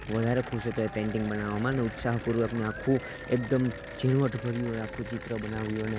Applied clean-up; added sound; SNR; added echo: none; Applause / Cheering; 13 dB; none.